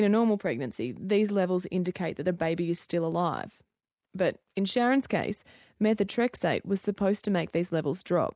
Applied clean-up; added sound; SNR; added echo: none; none; none; none.